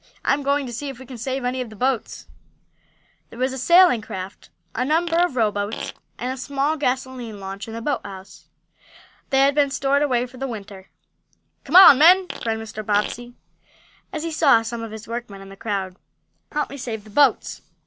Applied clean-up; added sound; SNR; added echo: none; Fart; 12 dB; none.